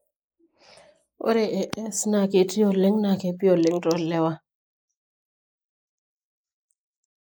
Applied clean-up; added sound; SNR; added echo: neural mask model Resemble Enhance denoiser.